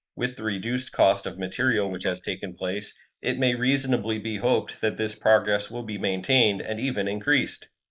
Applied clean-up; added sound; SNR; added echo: neural mask model Resemble Enhance denoiser.